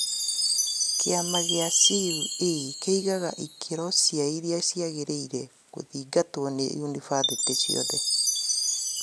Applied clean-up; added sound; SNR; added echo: none; Chime; 1 dB; none.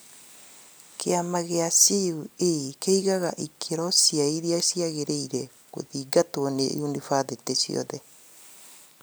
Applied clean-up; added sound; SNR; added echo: none; none; none; none.